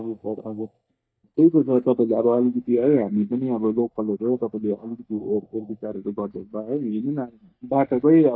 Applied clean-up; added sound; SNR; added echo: neural mask model DeepFilterNet 3.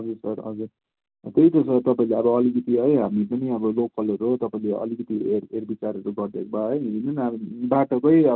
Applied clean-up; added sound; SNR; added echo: none; none; none; none.